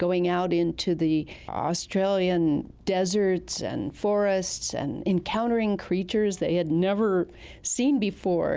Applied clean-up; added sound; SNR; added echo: none; none; none; none.